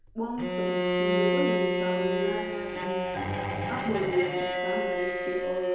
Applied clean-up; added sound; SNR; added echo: none; Bowed string instrument; -4 dB; reverberation time 0.9 s.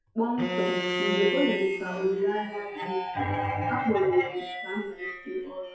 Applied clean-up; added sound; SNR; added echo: classical method WPE with log-MMSE.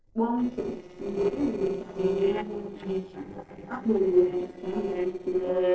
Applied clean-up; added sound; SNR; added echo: neural separator model SepFormer DNS4.